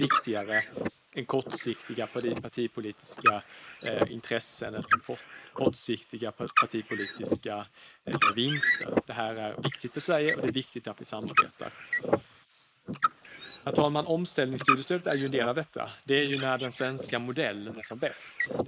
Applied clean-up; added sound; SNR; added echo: neural mask model Resemble Enhance denoiser.